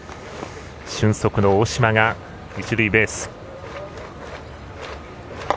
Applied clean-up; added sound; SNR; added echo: none; none; none; none.